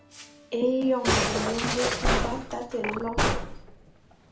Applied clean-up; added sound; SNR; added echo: none; Musical instrument; -2 dB; reverberation time 0.4 s.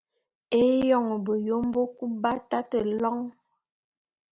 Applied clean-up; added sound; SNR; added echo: none; none; none; none.